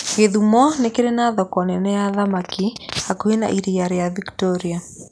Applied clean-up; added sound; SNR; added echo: none; none; none; none.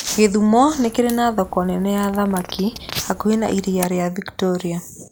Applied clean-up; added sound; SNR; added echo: none; Crack; 18 dB; none.